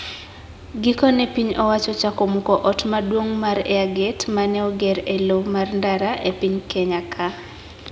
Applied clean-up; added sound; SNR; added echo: none; none; none; none.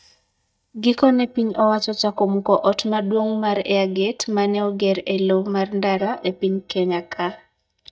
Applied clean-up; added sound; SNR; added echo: neural mask model DeepFilterNet 3.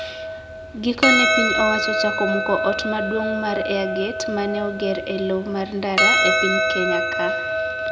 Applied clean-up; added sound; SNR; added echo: none; Percussion; -2 dB; none.